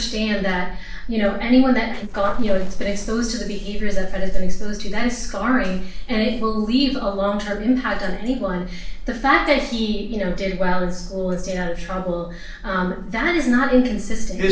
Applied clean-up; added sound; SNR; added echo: neural separator model SepFormer DNS4.